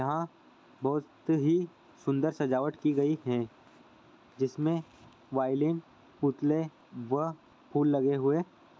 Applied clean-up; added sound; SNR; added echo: none; none; none; none.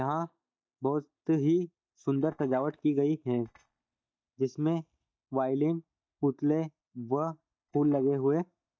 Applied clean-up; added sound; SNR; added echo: neural mask model DeepFilterNet 3.